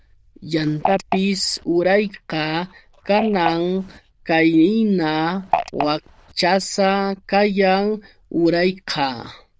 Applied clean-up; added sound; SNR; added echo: neural diffusion model UNIVERSE++.